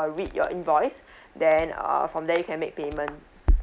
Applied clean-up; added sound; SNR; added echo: none; Crackle; 5 dB; none.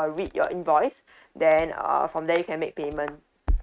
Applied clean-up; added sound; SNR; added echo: neural mask model RNNoise.